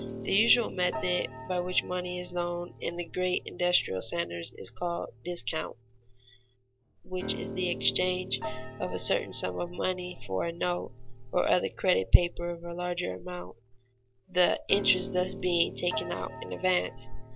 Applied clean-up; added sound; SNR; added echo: none; Piano; 13 dB; none.